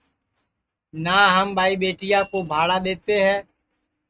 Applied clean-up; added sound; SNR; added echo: neural mask model RNNoise.